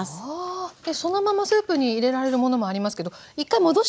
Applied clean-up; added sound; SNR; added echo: none; none; none; none.